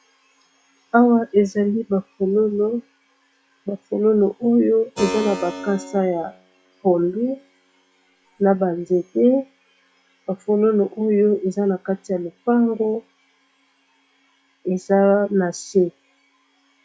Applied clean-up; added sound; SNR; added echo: classical method log-MMSE.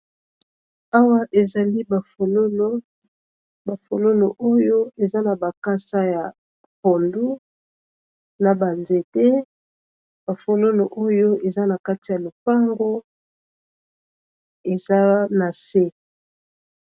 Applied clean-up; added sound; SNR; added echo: none; none; none; none.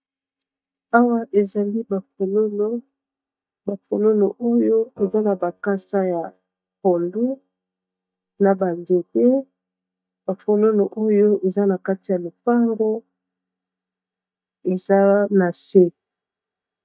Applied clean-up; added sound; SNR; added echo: neural mask model DeepFilterNet 3.